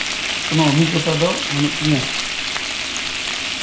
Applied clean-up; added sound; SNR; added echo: none; Frying (food); 1 dB; reverberation time 0.5 s.